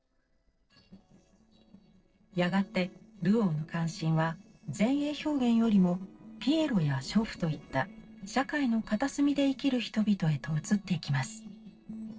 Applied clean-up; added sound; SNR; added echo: neural separator model SepFormer DNS4.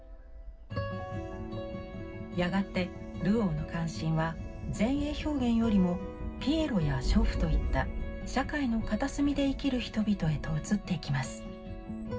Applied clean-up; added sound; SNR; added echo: none; Thunder; 6 dB; reverberation time 0.4 s.